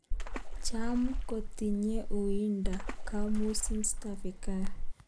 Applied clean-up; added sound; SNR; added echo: none; Water / Splash, splatter; -3 dB; none.